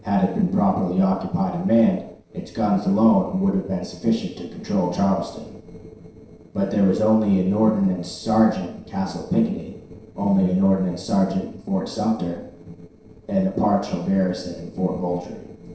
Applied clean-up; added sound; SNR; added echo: neural separator model SepFormer DNS4.